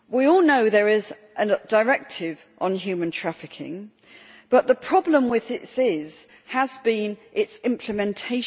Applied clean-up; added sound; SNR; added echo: none; none; none; none.